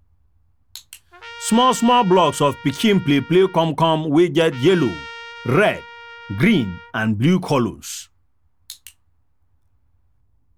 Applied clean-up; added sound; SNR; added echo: none; Trumpet; 18 dB; none.